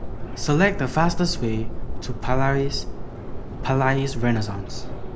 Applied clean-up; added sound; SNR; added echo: none; Subway, metro, underground; 2 dB; none.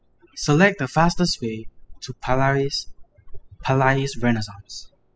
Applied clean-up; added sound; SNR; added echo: classical method spectral subtraction.